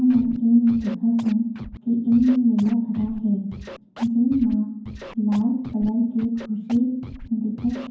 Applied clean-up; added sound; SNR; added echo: none; Scratching (performance technique); 18 dB; reverberation time 0.9 s.